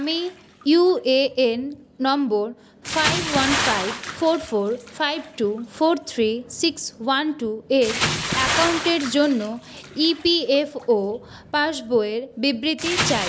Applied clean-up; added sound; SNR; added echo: none; Bathtub (filling or washing) / Splash, splatter; 8 dB; none.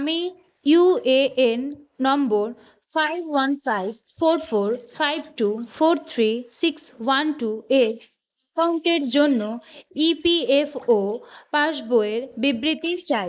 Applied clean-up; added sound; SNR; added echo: neural mask model Resemble Enhance denoiser.